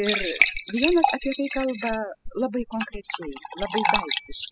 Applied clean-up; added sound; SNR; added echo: classical method spectral subtraction.